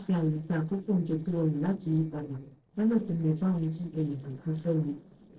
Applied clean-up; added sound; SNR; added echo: neural separator model SepFormer DNS4.